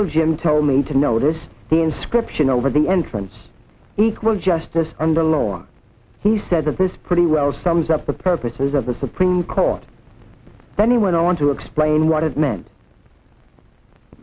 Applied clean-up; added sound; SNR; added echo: none; none; none; none.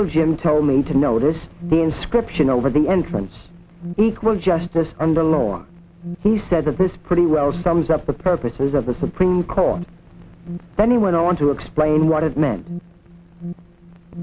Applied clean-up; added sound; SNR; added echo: none; Alarm; 15 dB; none.